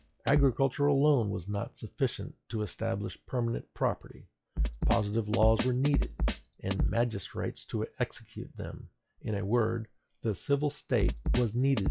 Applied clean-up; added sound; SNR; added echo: classical method log-MMSE.